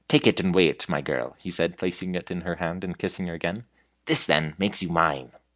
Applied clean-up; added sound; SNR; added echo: none; none; none; none.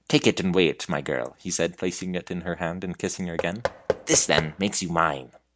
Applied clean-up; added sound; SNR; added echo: none; Knock / Wood; 6 dB; none.